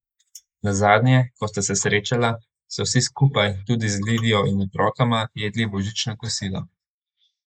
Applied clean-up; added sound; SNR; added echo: neural mask model Resemble Enhance denoiser.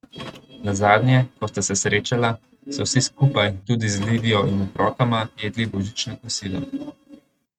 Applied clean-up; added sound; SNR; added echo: neural mask model RNNoise.